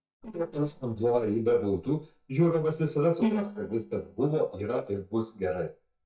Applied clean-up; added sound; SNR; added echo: neural mask model DeepFilterNet 3.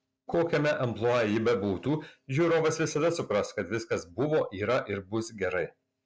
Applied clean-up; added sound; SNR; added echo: none; none; none; none.